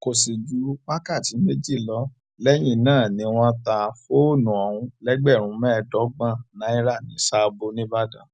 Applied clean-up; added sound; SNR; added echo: none; none; none; none.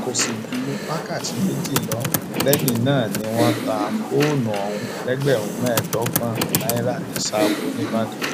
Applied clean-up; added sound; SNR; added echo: none; Computer keyboard; 1 dB; none.